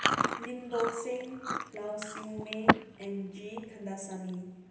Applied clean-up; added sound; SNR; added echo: none; Chewing, mastication; -4 dB; reverberation time 0.9 s.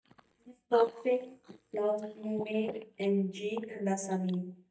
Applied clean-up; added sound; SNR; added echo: neural mask model DeepFilterNet 3.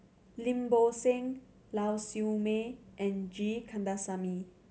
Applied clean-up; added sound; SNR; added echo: none; none; none; none.